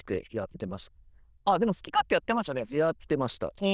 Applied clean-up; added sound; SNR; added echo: neural diffusion model UNIVERSE++.